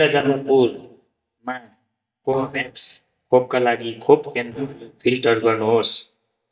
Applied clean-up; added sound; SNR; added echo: neural mask model DeepFilterNet 3.